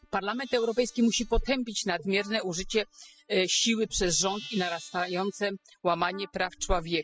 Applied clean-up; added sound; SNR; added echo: classical method spectral subtraction.